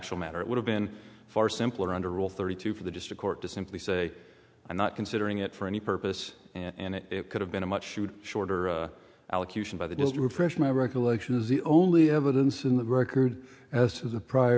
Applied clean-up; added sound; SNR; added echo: none; none; none; none.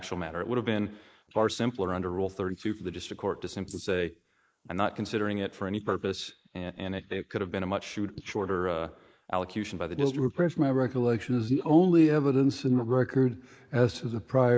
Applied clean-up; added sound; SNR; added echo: neural mask model Resemble Enhance denoiser.